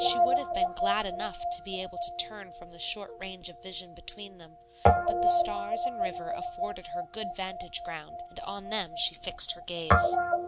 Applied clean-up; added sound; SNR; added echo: none; Guitar; -4 dB; none.